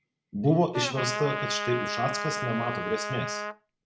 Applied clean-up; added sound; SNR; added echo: none; Trumpet; 4 dB; none.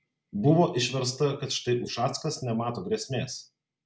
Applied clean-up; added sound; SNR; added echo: none; none; none; none.